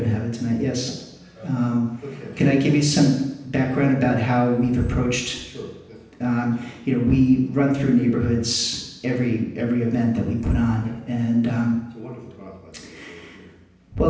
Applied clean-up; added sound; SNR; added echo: none; none; none; reverberation time 0.9 s.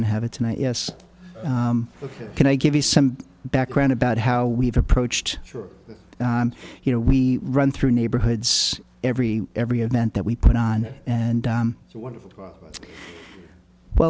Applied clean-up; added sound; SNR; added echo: none; none; none; none.